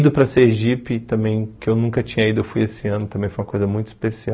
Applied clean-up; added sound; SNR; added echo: none; none; none; none.